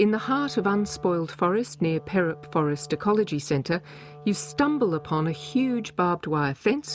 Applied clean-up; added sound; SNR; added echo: none; Wind instrument, woodwind instrument; 20 dB; none.